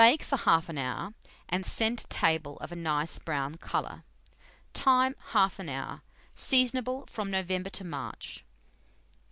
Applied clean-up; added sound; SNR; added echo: none; none; none; none.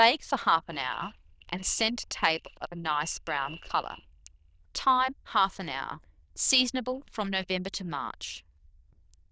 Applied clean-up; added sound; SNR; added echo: neural diffusion model UNIVERSE++.